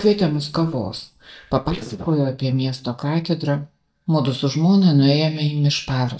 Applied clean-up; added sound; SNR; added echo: neural mask model DeepFilterNet 3.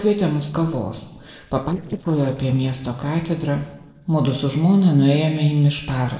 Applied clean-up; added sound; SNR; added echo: neural separator model SepFormer DNS4.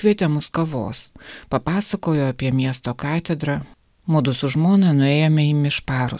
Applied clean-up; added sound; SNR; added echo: none; none; none; none.